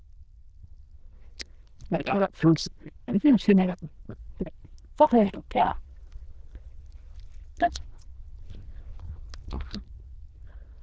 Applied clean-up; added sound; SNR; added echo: neural diffusion model UNIVERSE++.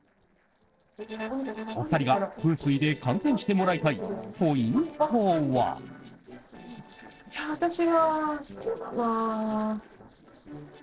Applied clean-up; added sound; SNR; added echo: neural separator model SepFormer DNS4.